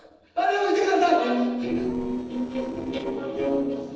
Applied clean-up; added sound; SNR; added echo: neural separator model SepFormer DNS4.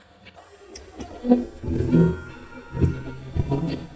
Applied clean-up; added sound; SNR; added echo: neural mask model DeepFilterNet 3.